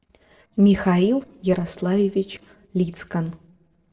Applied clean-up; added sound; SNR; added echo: neural separator model SepFormer DNS4.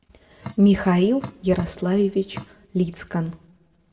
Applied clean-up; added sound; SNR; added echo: none; Drip; 16 dB; reverberation time 0.6 s.